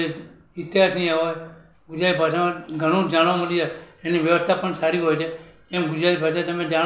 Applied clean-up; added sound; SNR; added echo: none; none; none; none.